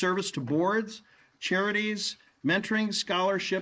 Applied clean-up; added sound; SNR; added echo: neural mask model Resemble Enhance denoiser.